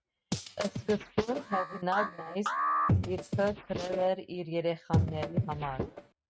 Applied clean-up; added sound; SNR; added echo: neural mask model RNNoise.